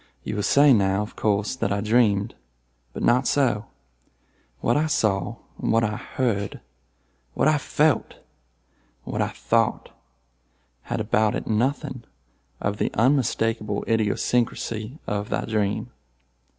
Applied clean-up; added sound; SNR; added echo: none; none; none; none.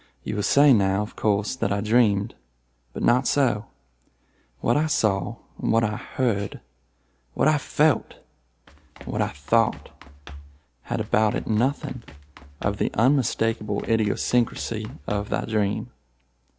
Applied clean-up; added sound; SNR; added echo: none; Run; 18 dB; none.